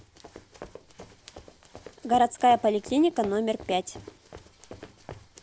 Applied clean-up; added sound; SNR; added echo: none; Run; 17 dB; none.